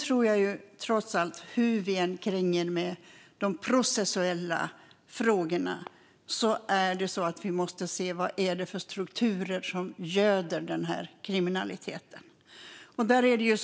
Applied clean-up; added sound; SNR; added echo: none; none; none; none.